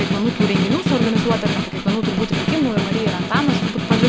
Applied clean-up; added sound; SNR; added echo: none; Snare drum; -2 dB; none.